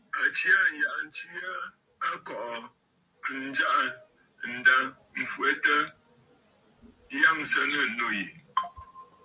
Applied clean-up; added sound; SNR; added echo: none; none; none; none.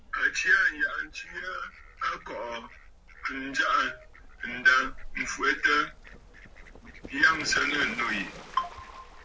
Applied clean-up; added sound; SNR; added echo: none; Fowl; 16 dB; none.